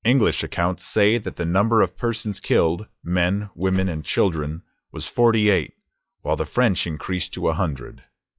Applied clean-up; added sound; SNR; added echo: classical method log-MMSE.